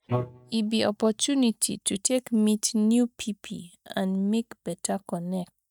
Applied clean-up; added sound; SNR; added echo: neural mask model DeepFilterNet 3.